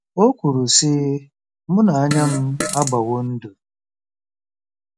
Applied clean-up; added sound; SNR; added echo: none; Fart; 7 dB; none.